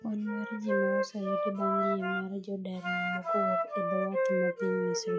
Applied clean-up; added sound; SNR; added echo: classical method log-MMSE.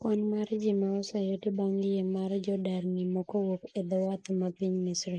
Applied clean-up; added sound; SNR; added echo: neural mask model Resemble Enhance denoiser.